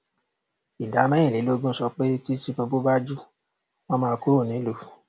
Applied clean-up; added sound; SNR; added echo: none; none; none; none.